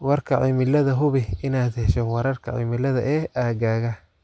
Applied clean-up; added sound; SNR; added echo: none; none; none; none.